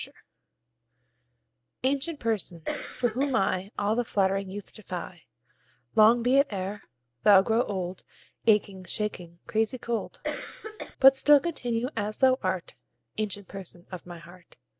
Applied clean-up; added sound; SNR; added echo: none; Cough; 7 dB; none.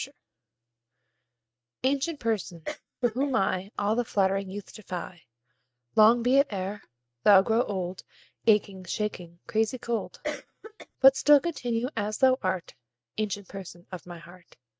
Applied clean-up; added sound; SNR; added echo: neural mask model RNNoise.